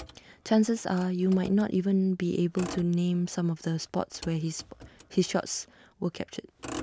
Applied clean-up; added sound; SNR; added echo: none; Motor vehicle (road); 18 dB; none.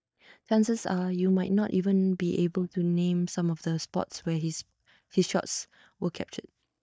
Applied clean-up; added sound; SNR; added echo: neural mask model DeepFilterNet 3.